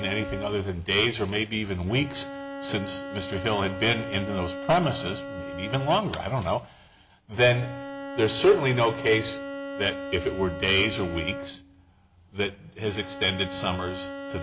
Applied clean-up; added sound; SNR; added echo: none; Bowed string instrument; 10 dB; none.